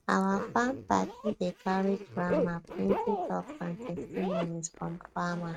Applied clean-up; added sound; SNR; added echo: neural mask model RNNoise.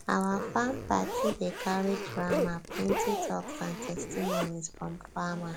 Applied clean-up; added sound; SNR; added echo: none; Zipper (clothing); 3 dB; none.